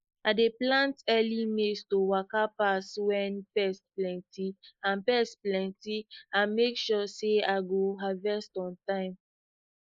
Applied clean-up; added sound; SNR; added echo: neural mask model Resemble Enhance denoiser.